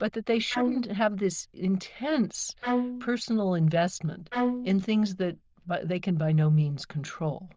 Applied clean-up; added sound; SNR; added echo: neural diffusion model UNIVERSE++.